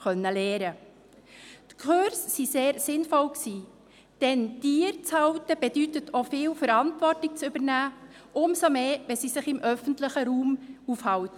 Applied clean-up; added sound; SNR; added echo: none; none; none; none.